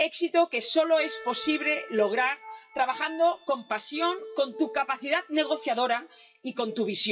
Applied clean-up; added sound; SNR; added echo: classical method WPE with log-MMSE.